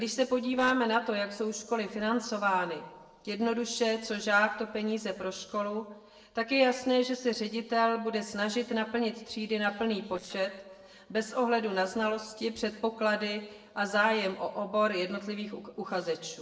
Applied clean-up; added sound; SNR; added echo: neural separator model SepFormer DNS4.